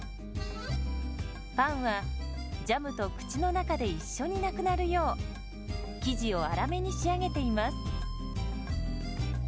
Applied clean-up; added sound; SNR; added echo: none; none; none; none.